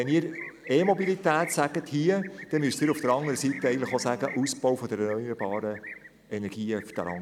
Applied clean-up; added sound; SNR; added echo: none; Livestock, farm animals, working animals; 16 dB; none.